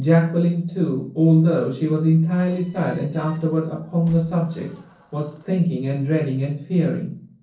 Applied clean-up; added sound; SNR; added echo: neural separator model SepFormer DNS4.